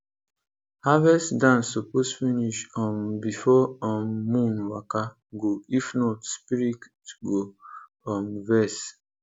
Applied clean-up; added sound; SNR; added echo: none; none; none; none.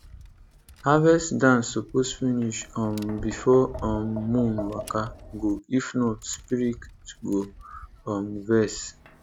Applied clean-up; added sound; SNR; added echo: none; Tap; 16 dB; none.